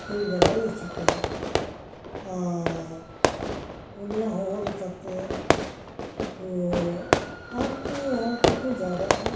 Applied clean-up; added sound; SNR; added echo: none; Fireworks; -3 dB; reverberation time 0.7 s.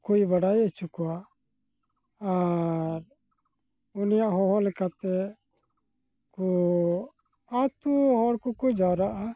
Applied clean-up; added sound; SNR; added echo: none; none; none; none.